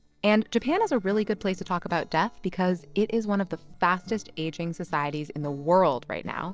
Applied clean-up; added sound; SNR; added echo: neural separator model SepFormer DNS4.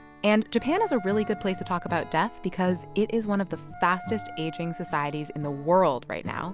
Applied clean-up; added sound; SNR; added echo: none; Acoustic guitar / Strum + Wind instrument, woodwind instrument; 15 dB; none.